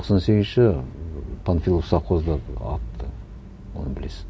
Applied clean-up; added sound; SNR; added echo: none; none; none; none.